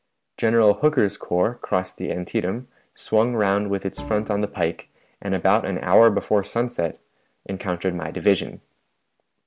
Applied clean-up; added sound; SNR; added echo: none; Bowed string instrument; 17 dB; none.